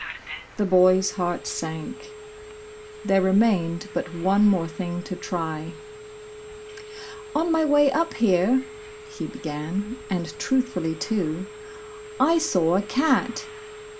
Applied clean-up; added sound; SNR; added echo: none; Telephone; 15 dB; reverberation time 0.2 s.